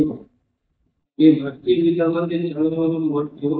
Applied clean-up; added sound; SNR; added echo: neural mask model DeepFilterNet 3.